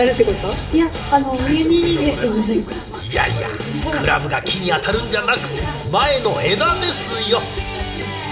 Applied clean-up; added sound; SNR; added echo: none; none; none; reverberation time 2.0 s.